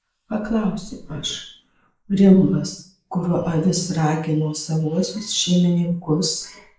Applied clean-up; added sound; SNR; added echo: neural mask model Resemble Enhance denoiser.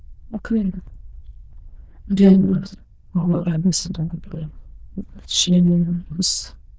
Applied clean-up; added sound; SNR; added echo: neural diffusion model UNIVERSE++.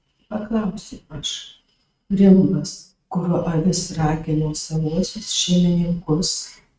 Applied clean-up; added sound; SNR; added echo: neural mask model RNNoise.